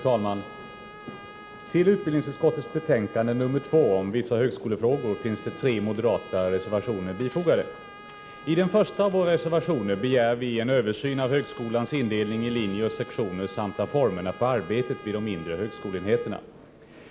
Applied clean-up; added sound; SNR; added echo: none; Trumpet; 20 dB; none.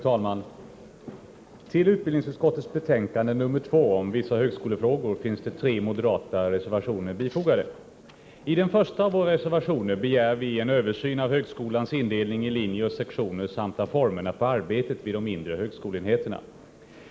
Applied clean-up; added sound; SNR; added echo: none; none; none; none.